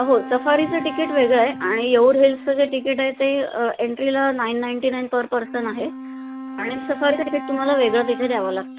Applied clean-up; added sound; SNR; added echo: none; Wind instrument, woodwind instrument; 13 dB; none.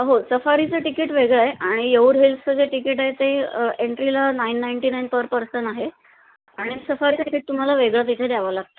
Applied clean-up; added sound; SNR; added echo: none; none; none; none.